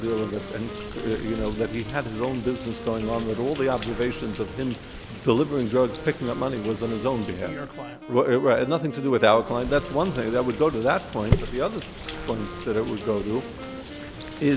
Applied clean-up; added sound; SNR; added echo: none; Wind instrument, woodwind instrument + Rain; 11 dB; none.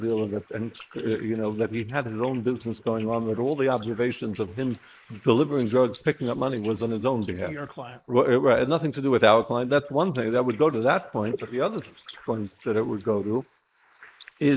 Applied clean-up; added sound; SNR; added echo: neural mask model Resemble Enhance denoiser.